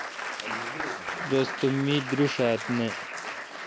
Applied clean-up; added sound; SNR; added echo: none; Applause; 6 dB; none.